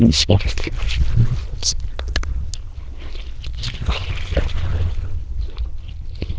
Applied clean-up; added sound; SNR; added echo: neural diffusion model UNIVERSE++.